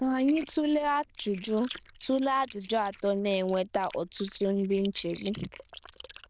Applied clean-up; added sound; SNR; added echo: neural diffusion model UNIVERSE++.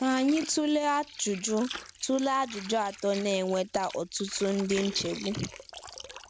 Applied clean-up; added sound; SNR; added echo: none; Water; 14 dB; none.